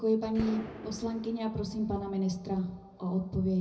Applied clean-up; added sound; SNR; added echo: none; Gunshot, gunfire; 14 dB; reverberation time 0.4 s.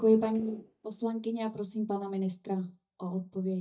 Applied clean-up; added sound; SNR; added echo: neural mask model DeepFilterNet 3.